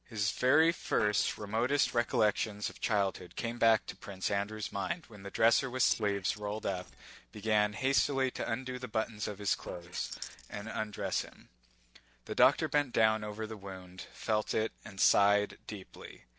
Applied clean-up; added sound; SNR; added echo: neural separator model SepFormer DNS4.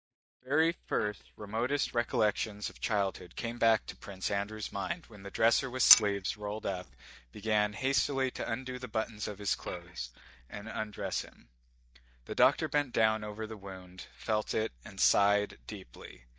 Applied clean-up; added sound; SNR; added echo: neural mask model DeepFilterNet 3.